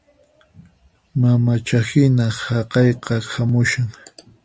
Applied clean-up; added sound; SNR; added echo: none; none; none; none.